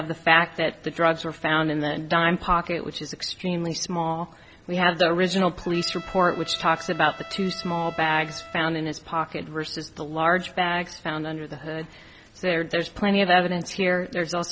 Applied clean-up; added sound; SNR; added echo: none; Trumpet; 17 dB; none.